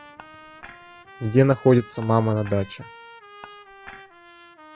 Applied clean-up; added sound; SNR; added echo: none; Dishes, pots, and pans / Chink, clink + Trumpet; 20 dB; none.